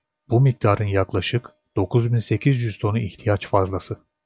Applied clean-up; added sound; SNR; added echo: none; none; none; none.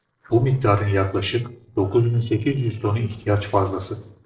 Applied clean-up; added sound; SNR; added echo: neural separator model SepFormer DNS4.